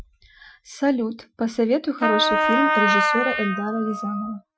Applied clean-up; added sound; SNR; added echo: classical method Wiener filter.